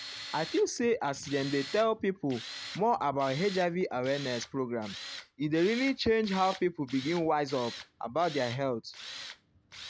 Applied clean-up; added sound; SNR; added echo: none; Tools; 14 dB; none.